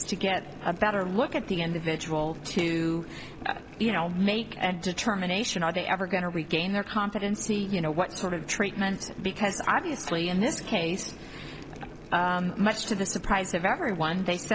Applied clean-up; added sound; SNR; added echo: none; Boiling; 15 dB; none.